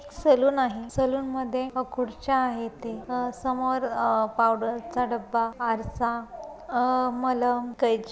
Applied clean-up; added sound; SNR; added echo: none; none; none; none.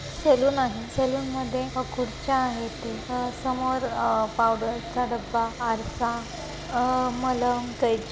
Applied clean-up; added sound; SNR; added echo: none; Sawing; 11 dB; none.